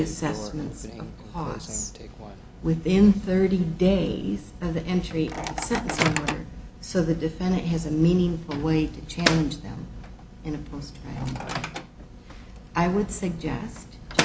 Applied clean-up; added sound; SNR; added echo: none; Microwave oven; 9 dB; none.